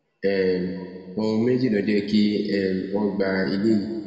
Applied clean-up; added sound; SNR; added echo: none; none; none; reverberation time 2.0 s.